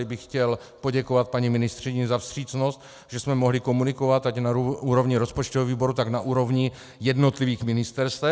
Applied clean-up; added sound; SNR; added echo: none; none; none; none.